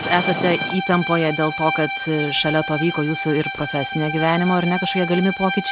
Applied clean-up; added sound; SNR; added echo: none; Bowed string instrument; 6 dB; none.